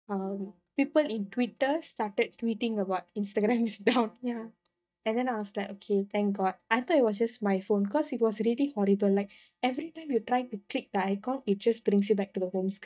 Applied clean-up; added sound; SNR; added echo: neural mask model DeepFilterNet 3.